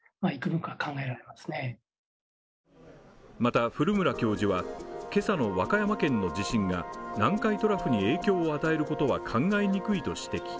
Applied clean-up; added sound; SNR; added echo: none; none; none; none.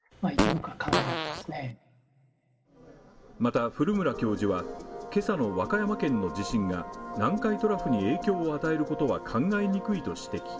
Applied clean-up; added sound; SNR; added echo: none; Fart; 1 dB; reverberation time 0.3 s.